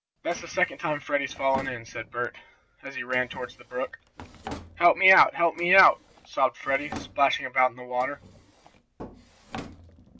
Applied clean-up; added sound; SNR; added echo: none; Drawer open or close; 18 dB; none.